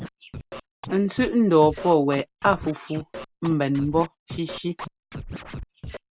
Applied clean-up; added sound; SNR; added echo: none; Scratching (performance technique); 14 dB; none.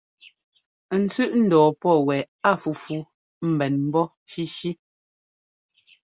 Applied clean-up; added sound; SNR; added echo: none; none; none; none.